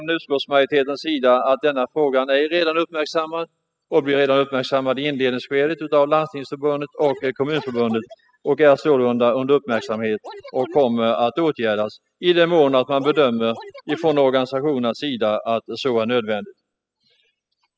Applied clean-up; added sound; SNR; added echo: classical method spectral subtraction.